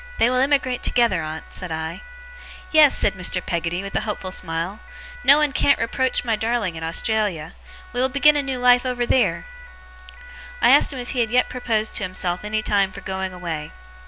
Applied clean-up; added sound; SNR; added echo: none; Siren; 19 dB; none.